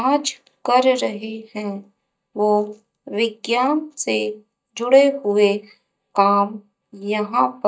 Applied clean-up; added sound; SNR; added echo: neural mask model DeepFilterNet 3.